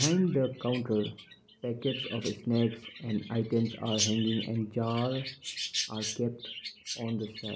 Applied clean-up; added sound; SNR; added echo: none; Chirp, tweet; 8 dB; none.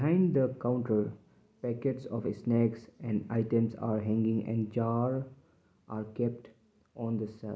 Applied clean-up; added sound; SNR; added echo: none; none; none; none.